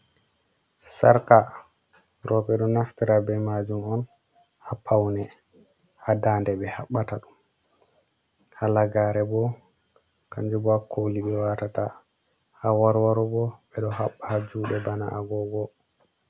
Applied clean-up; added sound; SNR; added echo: none; none; none; none.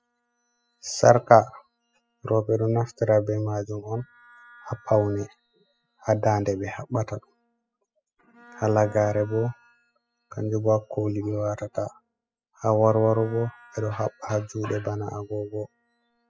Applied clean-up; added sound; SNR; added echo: classical method spectral subtraction.